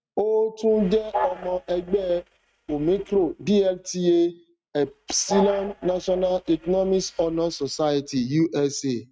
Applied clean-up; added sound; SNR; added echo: neural mask model RNNoise.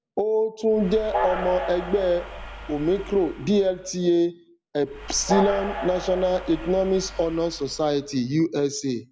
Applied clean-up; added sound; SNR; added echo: none; Train; 9 dB; none.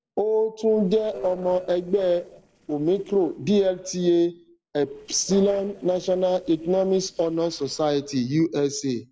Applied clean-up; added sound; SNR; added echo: neural separator model SepFormer DNS4.